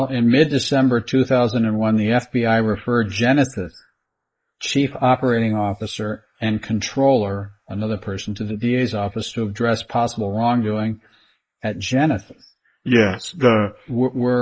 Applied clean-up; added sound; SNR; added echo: neural mask model Resemble Enhance denoiser.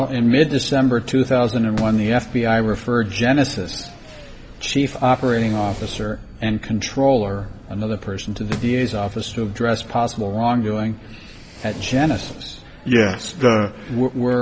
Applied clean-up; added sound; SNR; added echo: none; Fireworks; 17 dB; none.